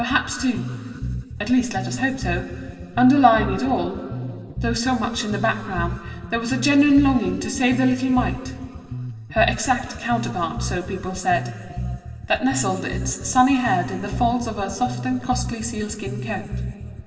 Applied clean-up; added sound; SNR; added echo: none; Bass guitar; 9 dB; reverberation time 2.7 s.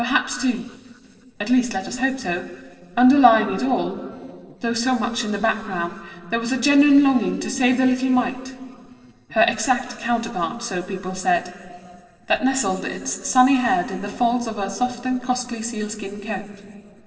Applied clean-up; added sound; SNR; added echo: neural separator model SepFormer DNS4.